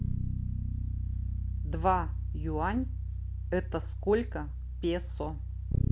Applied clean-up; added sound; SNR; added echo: none; Bass guitar; -1 dB; none.